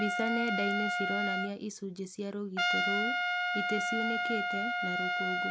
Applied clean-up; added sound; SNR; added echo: none; Trumpet; -4 dB; none.